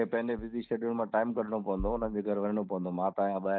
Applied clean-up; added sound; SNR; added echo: neural mask model DeepFilterNet 3.